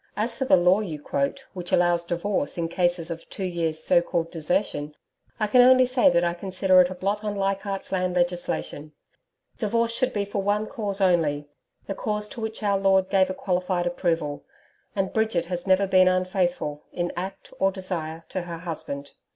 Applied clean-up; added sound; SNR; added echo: none; none; none; none.